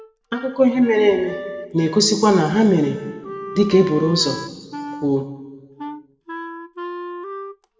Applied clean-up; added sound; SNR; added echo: none; Wind instrument, woodwind instrument; 14 dB; reverberation time 1.2 s.